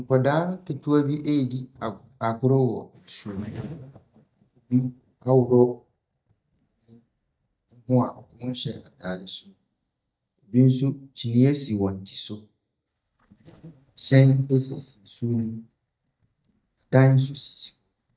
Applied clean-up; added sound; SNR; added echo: neural mask model DeepFilterNet 3.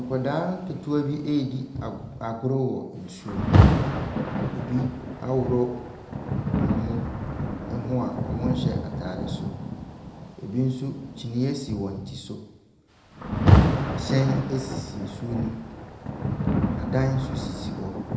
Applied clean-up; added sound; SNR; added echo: none; Rain; -3 dB; reverberation time 0.8 s.